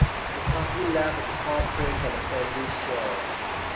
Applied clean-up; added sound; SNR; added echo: none; Water; -4 dB; reverberation time 2.4 s.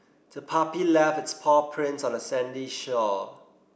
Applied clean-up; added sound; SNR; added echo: none; none; none; none.